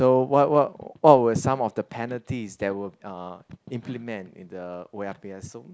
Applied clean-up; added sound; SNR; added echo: none; none; none; none.